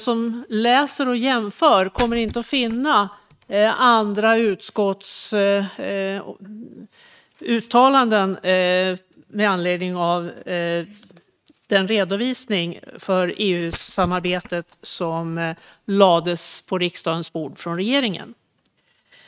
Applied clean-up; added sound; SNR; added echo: neural mask model RNNoise.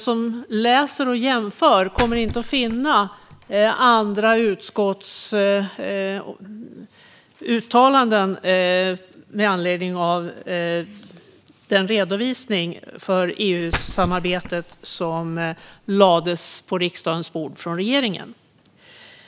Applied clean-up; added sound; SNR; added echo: none; Splash, splatter; 12 dB; none.